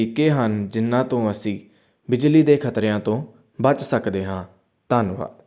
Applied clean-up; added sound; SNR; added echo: none; none; none; none.